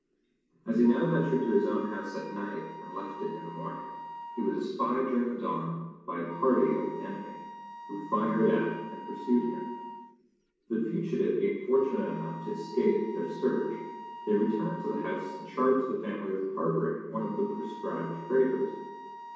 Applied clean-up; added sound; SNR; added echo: none; Wind instrument, woodwind instrument; 14 dB; reverberation time 1.2 s.